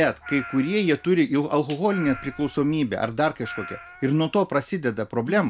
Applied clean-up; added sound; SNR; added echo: none; Meow; 17 dB; none.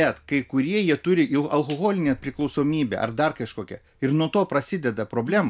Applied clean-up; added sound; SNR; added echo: none; none; none; none.